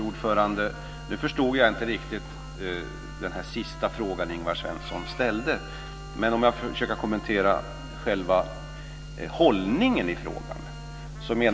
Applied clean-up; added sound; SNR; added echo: none; Trumpet + Bowed string instrument; 19 dB; none.